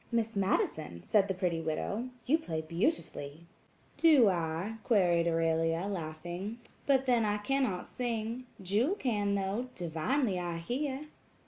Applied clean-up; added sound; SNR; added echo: none; none; none; none.